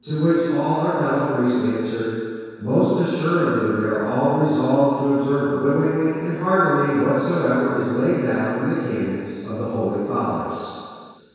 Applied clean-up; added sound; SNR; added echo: none; none; none; reverberation time 2.0 s.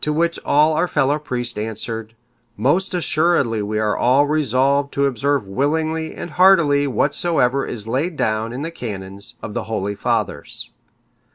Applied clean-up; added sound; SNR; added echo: none; none; none; none.